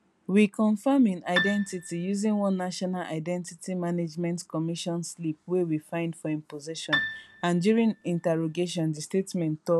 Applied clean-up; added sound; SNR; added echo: none; Piano; 7 dB; none.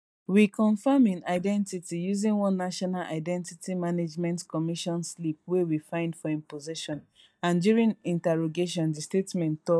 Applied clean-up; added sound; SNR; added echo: neural mask model DeepFilterNet 3.